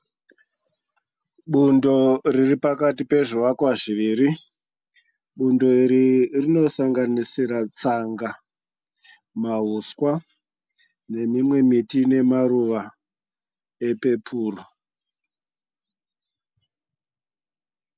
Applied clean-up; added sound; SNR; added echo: none; none; none; none.